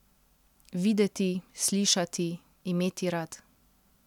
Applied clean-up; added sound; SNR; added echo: none; none; none; none.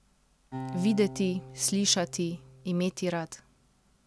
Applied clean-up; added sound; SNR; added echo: none; Acoustic guitar; 14 dB; none.